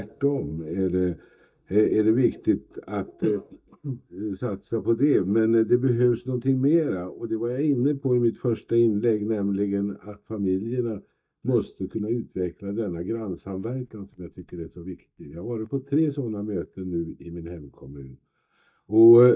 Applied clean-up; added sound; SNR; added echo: neural mask model DeepFilterNet 3.